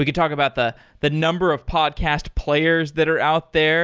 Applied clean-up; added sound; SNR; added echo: none; none; none; none.